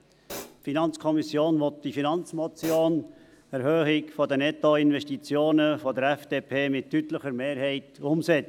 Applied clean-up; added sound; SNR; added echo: none; Hi-hat; 18 dB; none.